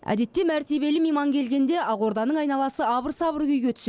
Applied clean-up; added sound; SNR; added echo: none; none; none; none.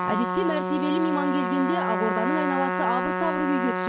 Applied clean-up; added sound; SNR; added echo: none; Trumpet; 0 dB; none.